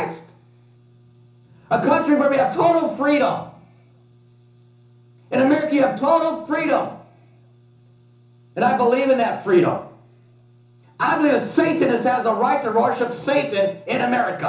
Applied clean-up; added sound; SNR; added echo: none; none; none; reverberation time 0.7 s.